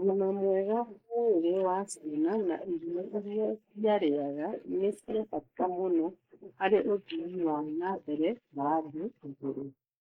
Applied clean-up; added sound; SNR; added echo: neural mask model Resemble Enhance denoiser.